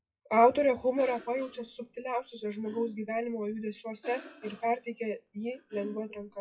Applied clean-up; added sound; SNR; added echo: classical method WPE with log-MMSE.